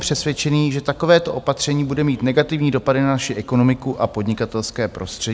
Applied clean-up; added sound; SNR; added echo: none; none; none; none.